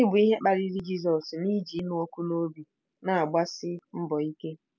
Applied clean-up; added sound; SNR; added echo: none; none; none; none.